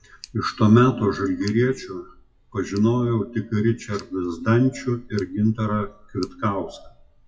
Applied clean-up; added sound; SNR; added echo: classical method WPE with log-MMSE.